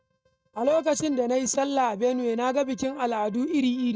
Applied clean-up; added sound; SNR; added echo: neural mask model RNNoise.